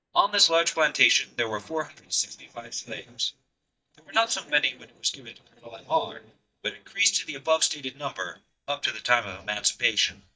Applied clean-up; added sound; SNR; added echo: neural mask model DeepFilterNet 3.